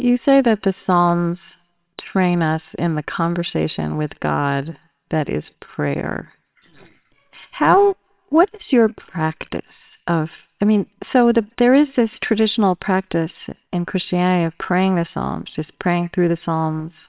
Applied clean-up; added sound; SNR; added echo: neural separator model SepFormer WHAMR!.